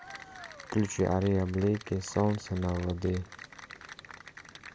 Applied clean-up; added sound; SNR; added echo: none; Applause / Cheering; 17 dB; none.